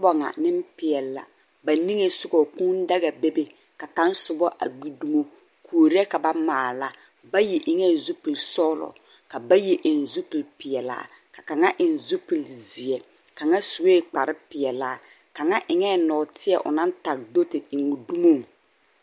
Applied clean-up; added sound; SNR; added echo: none; none; none; none.